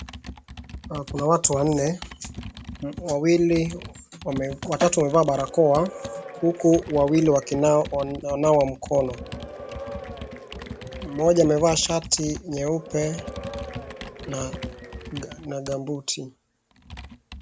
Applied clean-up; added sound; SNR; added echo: none; Computer keyboard + Applause / Crowd / Cheering; 14 dB; none.